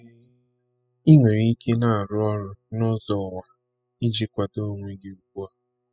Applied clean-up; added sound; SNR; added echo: classical method spectral subtraction.